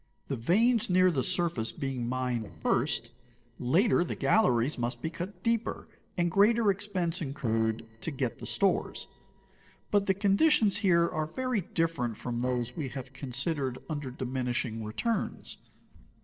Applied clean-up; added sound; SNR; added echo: neural separator model SepFormer DNS4.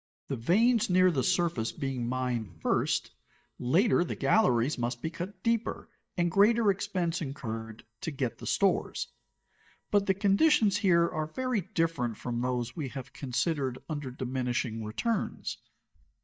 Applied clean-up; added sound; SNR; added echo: neural mask model DeepFilterNet 3.